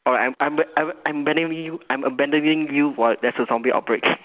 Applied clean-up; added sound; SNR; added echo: none; none; none; none.